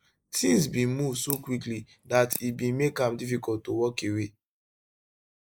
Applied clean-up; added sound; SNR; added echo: neural mask model Resemble Enhance denoiser.